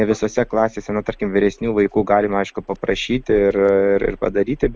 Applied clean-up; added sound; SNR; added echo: none; none; none; none.